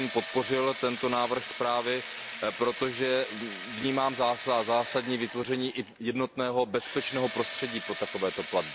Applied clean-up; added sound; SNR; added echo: none; Engine / Drill; 11 dB; none.